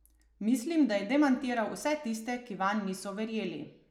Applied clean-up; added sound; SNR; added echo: none; none; none; none.